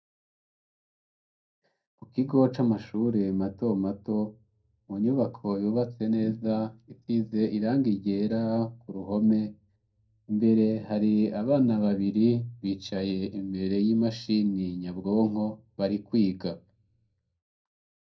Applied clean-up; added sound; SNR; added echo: none; none; none; reverberation time 0.2 s.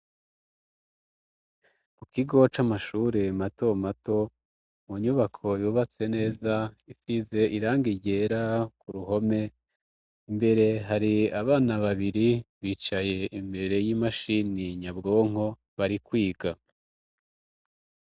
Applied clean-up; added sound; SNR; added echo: none; none; none; none.